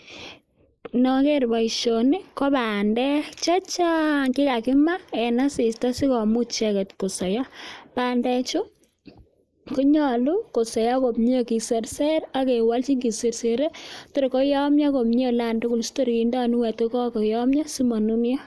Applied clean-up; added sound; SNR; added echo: neural mask model Resemble Enhance denoiser.